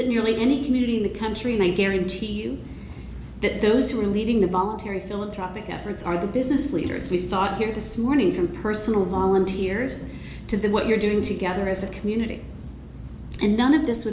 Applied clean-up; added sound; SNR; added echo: none; Bowed string instrument; 15 dB; none.